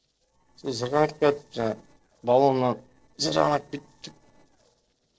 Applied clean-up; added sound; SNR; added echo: neural separator model SepFormer DNS4.